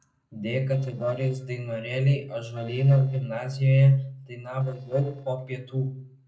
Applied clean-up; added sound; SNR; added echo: neural separator model SepFormer DNS4.